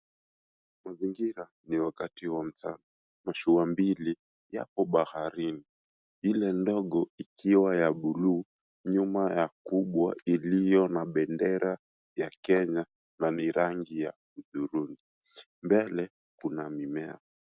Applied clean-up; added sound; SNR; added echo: none; none; none; none.